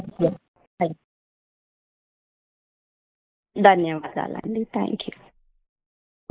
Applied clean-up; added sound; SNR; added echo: neural mask model Resemble Enhance denoiser.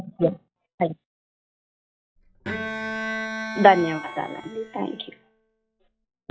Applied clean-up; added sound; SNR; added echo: classical method log-MMSE.